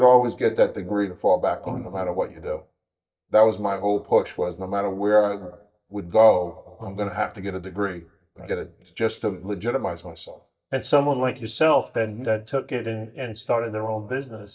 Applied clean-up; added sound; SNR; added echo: neural mask model DeepFilterNet 3.